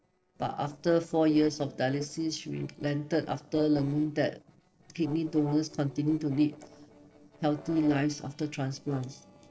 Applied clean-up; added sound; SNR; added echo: neural separator model SepFormer DNS4.